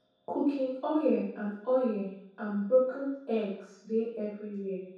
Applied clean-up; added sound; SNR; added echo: none; none; none; reverberation time 0.7 s.